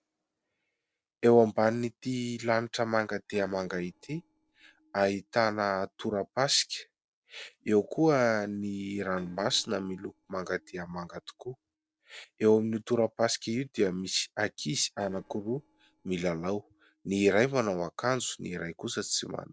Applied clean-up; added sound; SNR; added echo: neural separator model SepFormer DNS4.